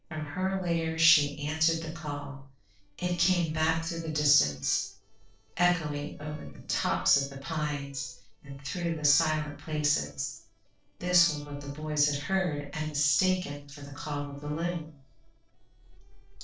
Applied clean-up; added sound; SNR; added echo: neural separator model SepFormer DNS4.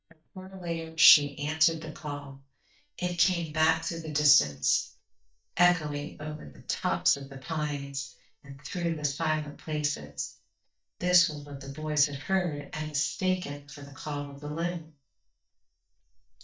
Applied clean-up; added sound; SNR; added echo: neural mask model DeepFilterNet 3.